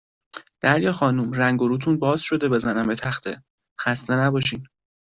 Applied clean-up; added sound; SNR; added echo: none; none; none; none.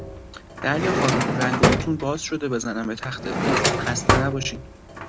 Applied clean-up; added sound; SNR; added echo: none; Drawer open or close; -3 dB; none.